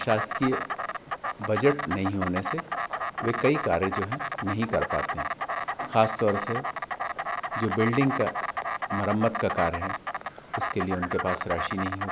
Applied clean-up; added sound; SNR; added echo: none; Insect; 3 dB; none.